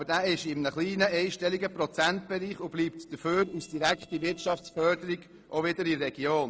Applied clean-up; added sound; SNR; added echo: neural separator model SepFormer DNS4.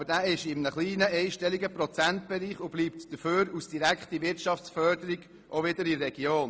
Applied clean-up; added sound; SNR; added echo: none; none; none; none.